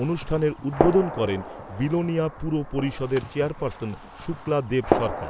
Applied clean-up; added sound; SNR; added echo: none; Gunshot, gunfire; 5 dB; none.